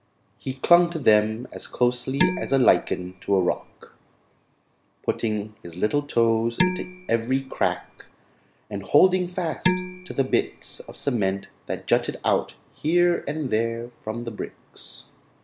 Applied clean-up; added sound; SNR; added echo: none; Dishes, pots, and pans; 5 dB; none.